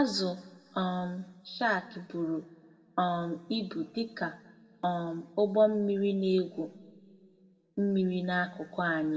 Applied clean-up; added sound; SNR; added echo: none; none; none; reverberation time 1.3 s.